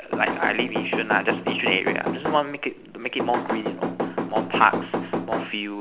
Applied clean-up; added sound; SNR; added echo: none; Knock / Wood; 2 dB; none.